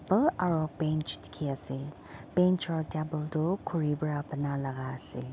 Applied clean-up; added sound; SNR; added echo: none; none; none; none.